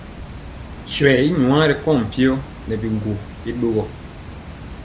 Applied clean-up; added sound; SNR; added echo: none; Water; 14 dB; none.